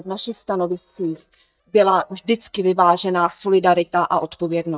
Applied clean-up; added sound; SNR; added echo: neural mask model DeepFilterNet 3.